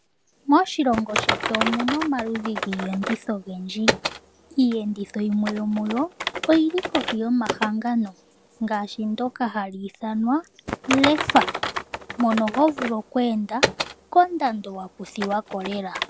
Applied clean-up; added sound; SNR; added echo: none; Typing; 6 dB; none.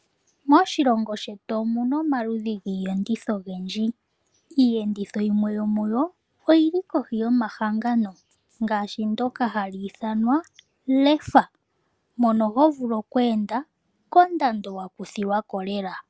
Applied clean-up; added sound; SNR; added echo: none; none; none; none.